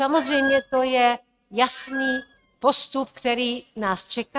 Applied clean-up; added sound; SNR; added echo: neural mask model RNNoise.